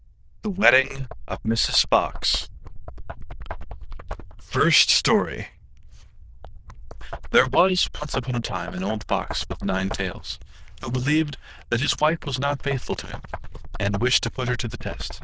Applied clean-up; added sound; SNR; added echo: neural diffusion model UNIVERSE++.